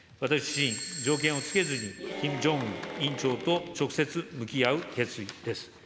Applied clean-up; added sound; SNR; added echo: none; Bell / Doorbell + Applause / Cheering; 8 dB; none.